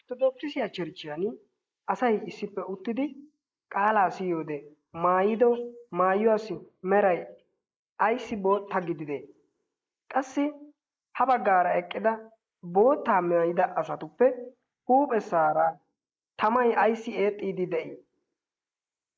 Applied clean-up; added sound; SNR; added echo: neural mask model Resemble Enhance denoiser.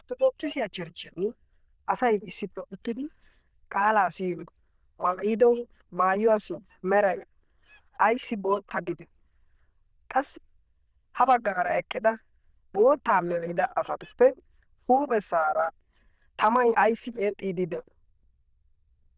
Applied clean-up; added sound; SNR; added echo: neural diffusion model UNIVERSE++.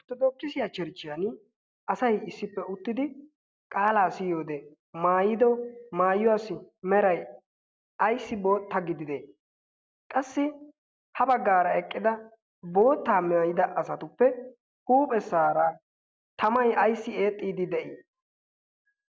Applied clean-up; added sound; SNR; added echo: none; none; none; none.